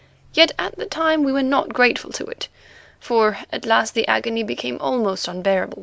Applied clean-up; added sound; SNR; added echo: none; none; none; none.